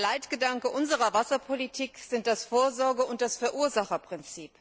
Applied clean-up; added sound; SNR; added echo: none; none; none; none.